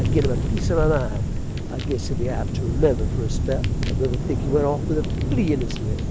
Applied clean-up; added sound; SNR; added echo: none; Fire; -2 dB; none.